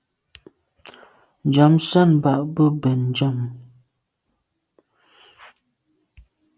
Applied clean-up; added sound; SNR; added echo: none; none; none; none.